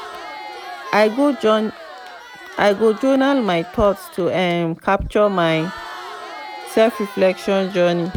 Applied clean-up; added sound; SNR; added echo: none; Crowd; 15 dB; none.